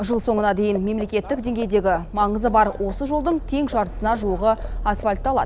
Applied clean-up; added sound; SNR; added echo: none; Livestock, farm animals, working animals; 10 dB; none.